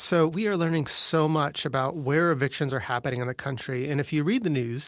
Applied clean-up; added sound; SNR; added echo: none; none; none; none.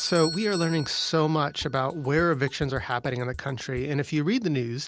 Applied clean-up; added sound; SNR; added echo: none; Drum kit + Bell / Doorbell; 16 dB; none.